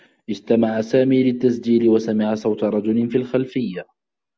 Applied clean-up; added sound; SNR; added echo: none; none; none; none.